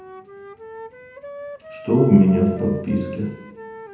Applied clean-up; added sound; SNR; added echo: none; Wind instrument, woodwind instrument; 15 dB; reverberation time 0.9 s.